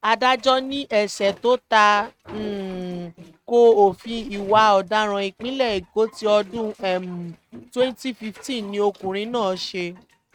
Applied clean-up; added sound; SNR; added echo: neural mask model RNNoise.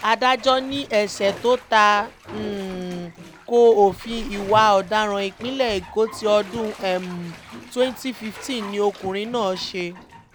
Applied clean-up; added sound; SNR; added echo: none; Bathtub (filling or washing); 18 dB; none.